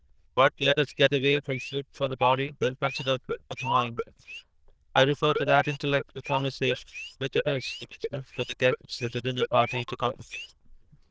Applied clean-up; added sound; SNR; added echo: neural diffusion model UNIVERSE++.